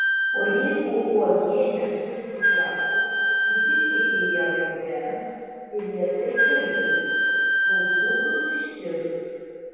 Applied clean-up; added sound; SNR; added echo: none; Wind instrument, woodwind instrument; -3 dB; reverberation time 2.2 s.